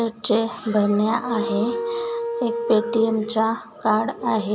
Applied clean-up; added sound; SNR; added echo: none; Wind instrument, woodwind instrument; 6 dB; none.